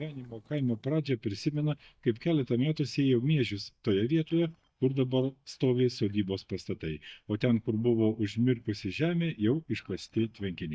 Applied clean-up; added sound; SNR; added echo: neural mask model DeepFilterNet 3.